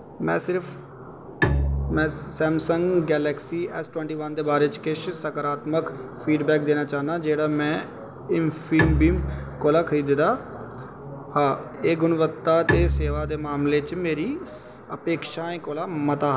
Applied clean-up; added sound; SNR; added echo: none; Bowed string instrument; 5 dB; none.